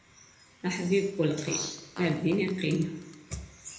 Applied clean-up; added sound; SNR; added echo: none; Fart; 19 dB; reverberation time 0.7 s.